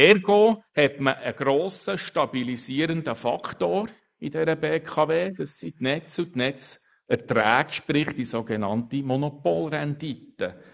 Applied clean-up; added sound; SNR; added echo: neural mask model Resemble Enhance denoiser.